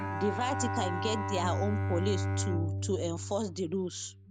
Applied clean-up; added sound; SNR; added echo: none; Bowed string instrument; 0 dB; none.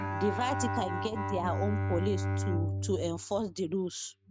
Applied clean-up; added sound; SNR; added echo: neural mask model RNNoise.